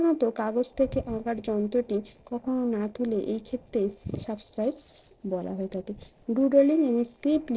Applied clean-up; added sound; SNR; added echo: neural separator model SepFormer DNS4.